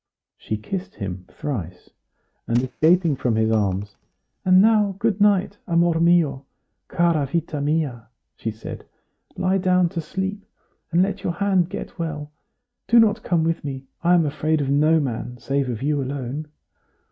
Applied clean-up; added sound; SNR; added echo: neural mask model RNNoise.